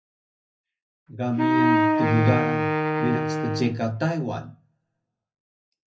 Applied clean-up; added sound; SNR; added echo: none; Wind instrument, woodwind instrument; -4 dB; reverberation time 0.4 s.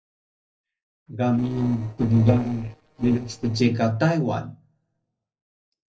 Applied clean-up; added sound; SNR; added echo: neural separator model SepFormer DNS4.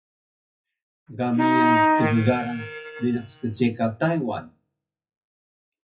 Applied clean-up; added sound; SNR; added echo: classical method WPE with log-MMSE.